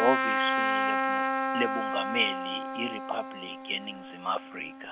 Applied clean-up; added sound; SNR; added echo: none; Trumpet; -3 dB; none.